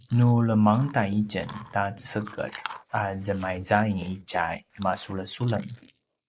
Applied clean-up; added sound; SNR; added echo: neural mask model Resemble Enhance denoiser.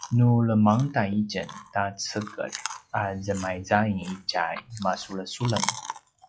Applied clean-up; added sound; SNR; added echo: classical method log-MMSE.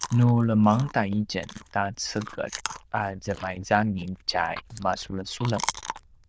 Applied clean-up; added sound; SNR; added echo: neural diffusion model UNIVERSE++.